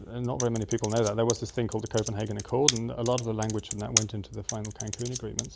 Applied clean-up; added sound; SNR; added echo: none; Computer keyboard; 6 dB; none.